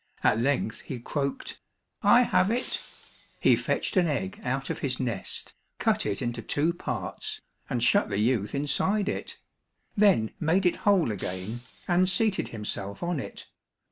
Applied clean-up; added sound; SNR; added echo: none; Shatter; 17 dB; none.